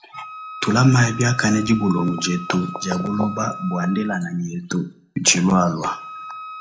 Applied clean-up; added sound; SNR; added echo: none; Wind instrument, woodwind instrument; 15 dB; reverberation time 0.3 s.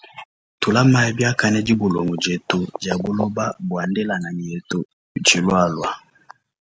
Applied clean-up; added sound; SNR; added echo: none; none; none; none.